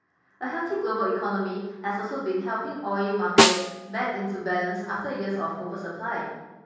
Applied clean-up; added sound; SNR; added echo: none; Snare drum; -3 dB; reverberation time 1.3 s.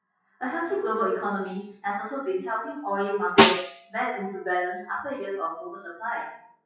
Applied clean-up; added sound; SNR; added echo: classical method WPE with log-MMSE.